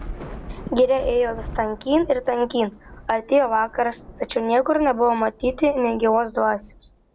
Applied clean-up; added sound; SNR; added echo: none; Thunder / Rain; 16 dB; none.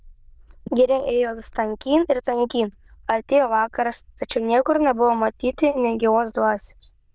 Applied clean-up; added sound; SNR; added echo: neural diffusion model UNIVERSE++.